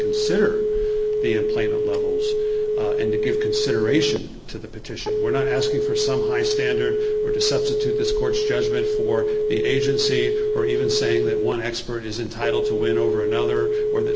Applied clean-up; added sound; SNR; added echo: none; Telephone; -5 dB; none.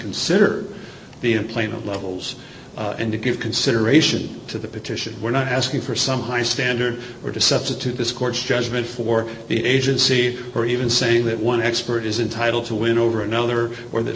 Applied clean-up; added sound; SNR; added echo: none; none; none; none.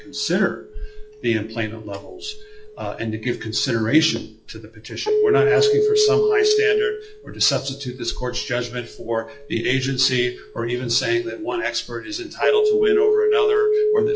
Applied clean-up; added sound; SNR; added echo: classical method log-MMSE.